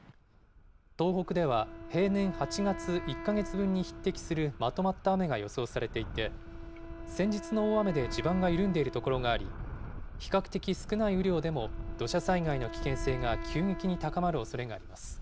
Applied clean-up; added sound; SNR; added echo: none; Wind instrument, woodwind instrument; 14 dB; none.